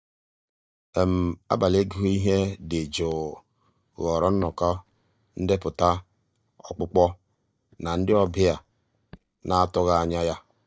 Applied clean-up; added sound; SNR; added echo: neural mask model DeepFilterNet 3.